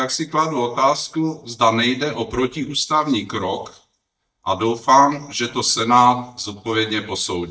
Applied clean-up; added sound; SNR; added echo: neural mask model DeepFilterNet 3.